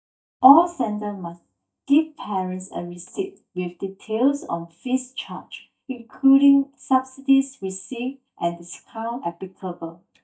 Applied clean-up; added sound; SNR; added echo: neural mask model DeepFilterNet 3.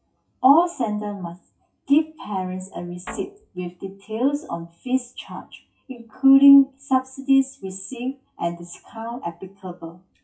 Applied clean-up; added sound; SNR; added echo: classical method WPE with log-MMSE.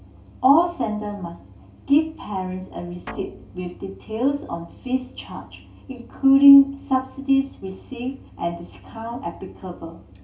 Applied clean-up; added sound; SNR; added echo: none; Guitar; 17 dB; reverberation time 0.3 s.